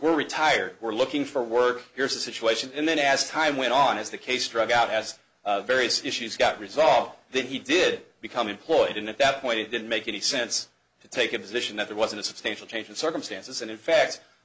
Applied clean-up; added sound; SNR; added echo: none; none; none; none.